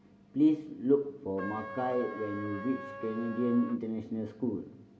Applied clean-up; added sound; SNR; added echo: none; Trumpet; 12 dB; reverberation time 1.5 s.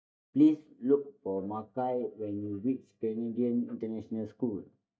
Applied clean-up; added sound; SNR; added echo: neural mask model DeepFilterNet 3.